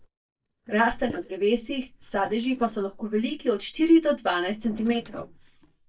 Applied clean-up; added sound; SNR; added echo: neural mask model DeepFilterNet 3.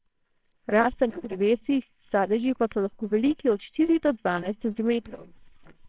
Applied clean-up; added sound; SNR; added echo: neural separator model SepFormer WHAMR!.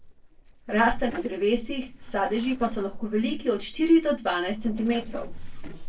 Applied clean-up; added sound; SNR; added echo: neural separator model SepFormer DNS4.